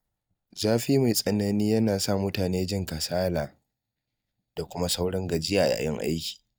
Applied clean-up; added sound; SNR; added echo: neural mask model DeepFilterNet 3.